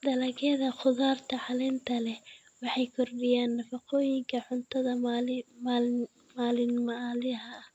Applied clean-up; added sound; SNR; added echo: none; none; none; none.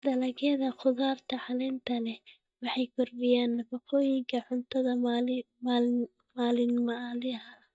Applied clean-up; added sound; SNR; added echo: neural mask model DeepFilterNet 3.